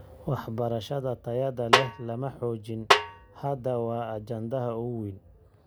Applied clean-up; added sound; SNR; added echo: none; Snare drum; -4 dB; none.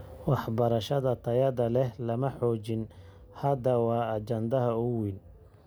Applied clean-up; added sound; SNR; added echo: none; none; none; none.